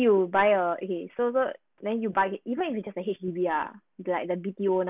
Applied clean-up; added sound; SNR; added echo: none; none; none; none.